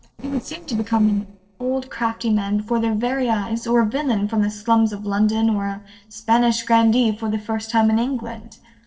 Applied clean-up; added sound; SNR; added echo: neural separator model SepFormer DNS4.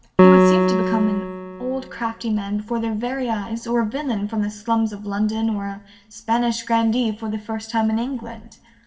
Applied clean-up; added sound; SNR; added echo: none; Piano; -3 dB; reverberation time 1.2 s.